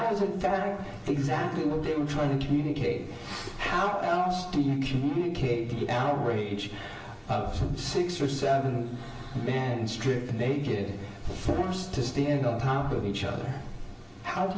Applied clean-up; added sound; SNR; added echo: none; none; none; reverberation time 0.8 s.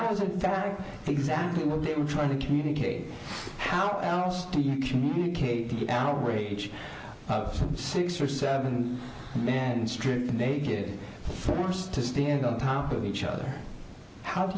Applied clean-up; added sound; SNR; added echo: none; none; none; none.